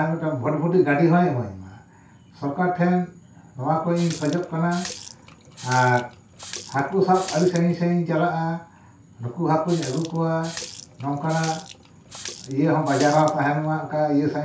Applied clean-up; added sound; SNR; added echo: none; Water tap, faucet; 16 dB; reverberation time 0.3 s.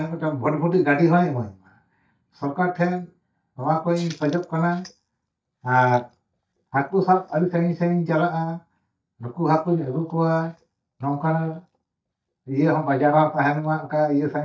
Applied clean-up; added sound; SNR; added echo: neural mask model DeepFilterNet 3.